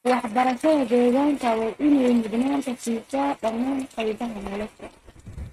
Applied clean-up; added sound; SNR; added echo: neural mask model RNNoise.